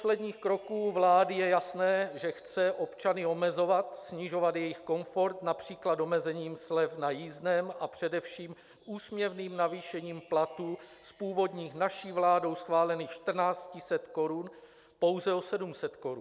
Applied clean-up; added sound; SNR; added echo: none; Wind chime; 18 dB; none.